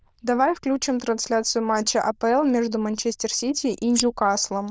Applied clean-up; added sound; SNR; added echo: neural diffusion model UNIVERSE++.